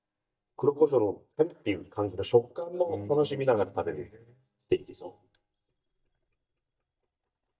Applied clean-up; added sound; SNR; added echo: neural mask model DeepFilterNet 3.